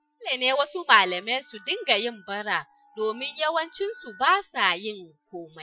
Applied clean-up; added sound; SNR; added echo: classical method Wiener filter.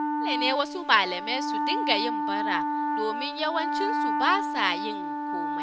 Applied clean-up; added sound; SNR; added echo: none; Wind instrument, woodwind instrument; 0 dB; none.